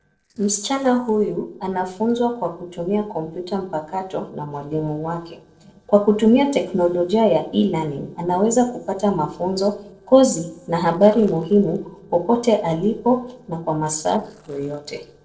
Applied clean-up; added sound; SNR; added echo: neural separator model SepFormer DNS4.